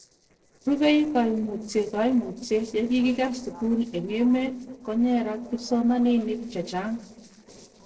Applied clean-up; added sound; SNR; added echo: neural separator model SepFormer DNS4.